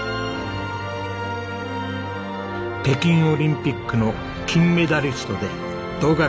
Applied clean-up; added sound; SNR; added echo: none; none; none; none.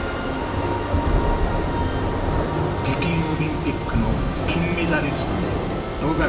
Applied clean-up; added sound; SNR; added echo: none; Thunder / Rain; -2 dB; reverberation time 2.1 s.